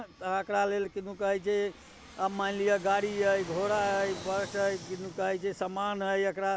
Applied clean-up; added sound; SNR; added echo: none; Fixed-wing aircraft, airplane; 16 dB; none.